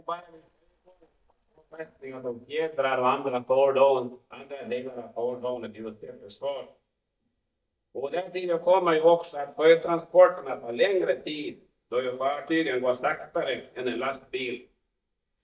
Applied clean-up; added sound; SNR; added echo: neural mask model DeepFilterNet 3.